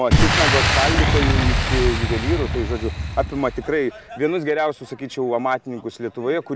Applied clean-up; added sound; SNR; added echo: none; Boom; -2 dB; none.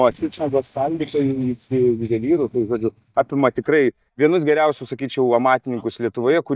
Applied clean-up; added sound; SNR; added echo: neural mask model DeepFilterNet 3.